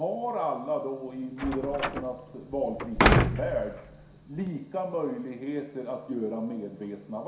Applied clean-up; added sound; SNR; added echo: none; Slam; -4 dB; reverberation time 0.7 s.